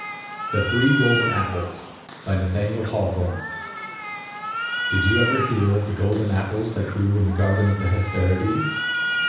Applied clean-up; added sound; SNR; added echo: none; Cat; 5 dB; reverberation time 0.9 s.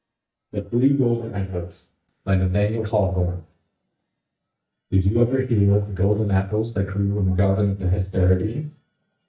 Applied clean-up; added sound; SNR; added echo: neural mask model DeepFilterNet 3.